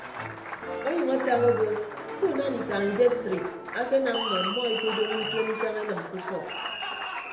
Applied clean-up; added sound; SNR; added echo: none; Applause; 6 dB; reverberation time 0.8 s.